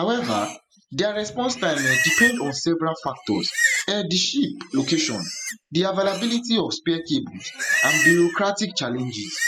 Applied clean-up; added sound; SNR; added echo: classical method spectral subtraction.